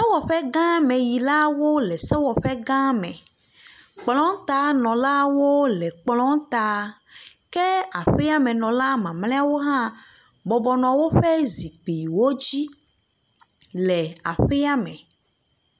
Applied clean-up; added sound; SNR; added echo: none; none; none; none.